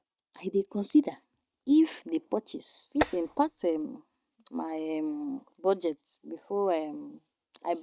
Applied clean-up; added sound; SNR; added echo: neural mask model RNNoise.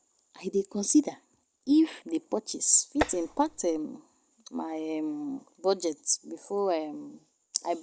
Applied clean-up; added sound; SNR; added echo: none; Tap; 6 dB; none.